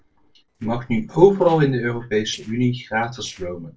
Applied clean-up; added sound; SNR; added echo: neural separator model SepFormer DNS4.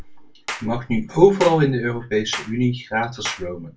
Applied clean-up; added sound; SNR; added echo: none; Clapping; 15 dB; reverberation time 0.2 s.